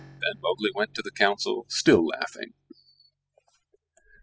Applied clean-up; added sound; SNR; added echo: classical method spectral subtraction.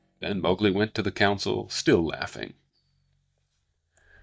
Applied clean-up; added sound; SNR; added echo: neural mask model DeepFilterNet 3.